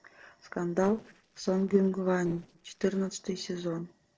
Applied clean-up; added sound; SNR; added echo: neural separator model SepFormer DNS4.